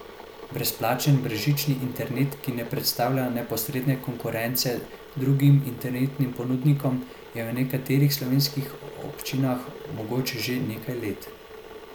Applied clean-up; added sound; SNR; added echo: none; Boiling / Water; 16 dB; none.